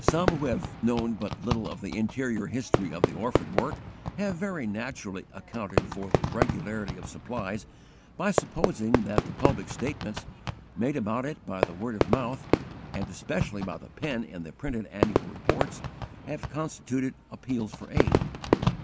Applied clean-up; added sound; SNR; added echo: none; Fireworks; -2 dB; none.